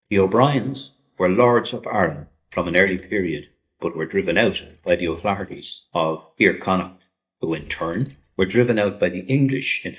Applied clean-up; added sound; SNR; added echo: neural mask model DeepFilterNet 3.